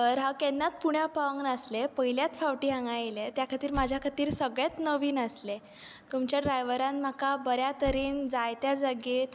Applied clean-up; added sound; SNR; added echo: none; Squeak / Slam / Wood; 19 dB; none.